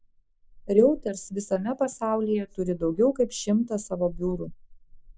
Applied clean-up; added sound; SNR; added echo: neural mask model Resemble Enhance denoiser.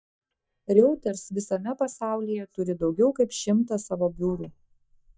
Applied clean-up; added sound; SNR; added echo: neural mask model DeepFilterNet 3.